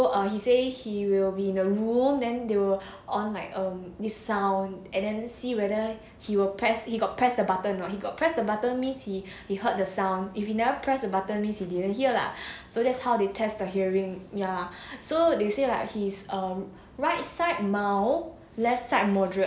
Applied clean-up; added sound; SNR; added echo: none; none; none; none.